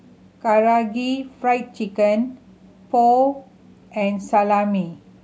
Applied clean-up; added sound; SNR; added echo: none; none; none; none.